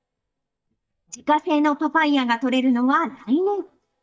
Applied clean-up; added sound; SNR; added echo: neural mask model DeepFilterNet 3.